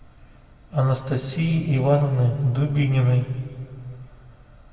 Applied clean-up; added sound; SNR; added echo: none; none; none; reverberation time 2.1 s.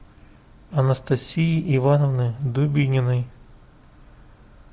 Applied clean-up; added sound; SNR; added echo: none; none; none; none.